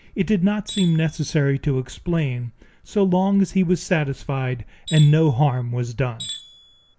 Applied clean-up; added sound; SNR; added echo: none; Tools; 15 dB; none.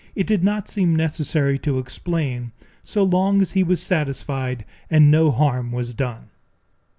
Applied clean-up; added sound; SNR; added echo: none; none; none; none.